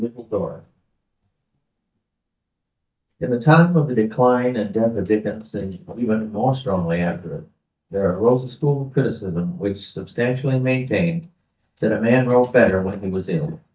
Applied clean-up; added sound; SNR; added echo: neural mask model DeepFilterNet 3.